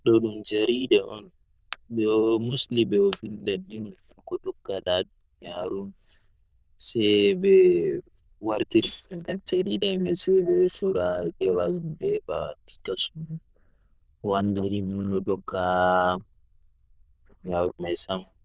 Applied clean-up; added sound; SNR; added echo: neural diffusion model UNIVERSE++.